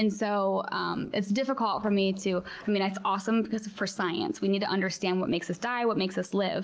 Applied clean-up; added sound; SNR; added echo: neural separator model SepFormer DNS4.